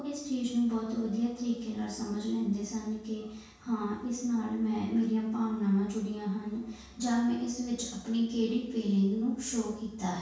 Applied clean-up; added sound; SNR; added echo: none; none; none; reverberation time 0.6 s.